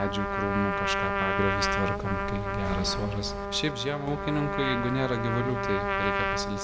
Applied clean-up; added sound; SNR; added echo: none; Trumpet; 0 dB; none.